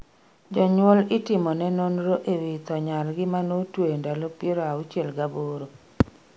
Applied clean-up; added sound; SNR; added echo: none; none; none; none.